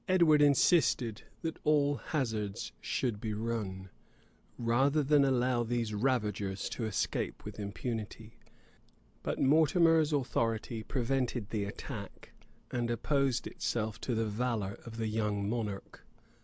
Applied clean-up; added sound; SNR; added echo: none; none; none; none.